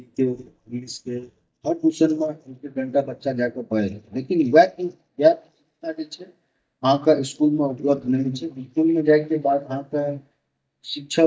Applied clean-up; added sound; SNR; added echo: neural mask model DeepFilterNet 3.